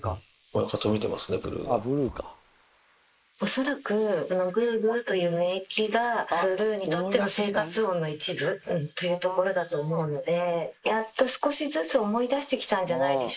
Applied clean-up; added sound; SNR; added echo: neural mask model Resemble Enhance denoiser.